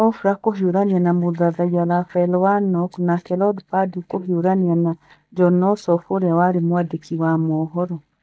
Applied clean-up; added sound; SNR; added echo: neural mask model DeepFilterNet 3.